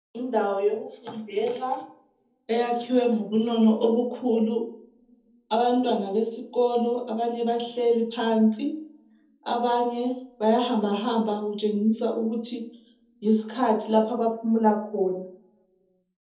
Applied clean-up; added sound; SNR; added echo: none; none; none; reverberation time 0.6 s.